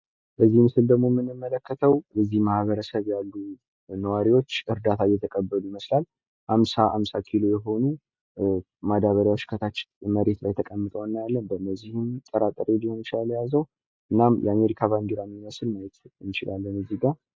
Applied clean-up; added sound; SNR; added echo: none; none; none; none.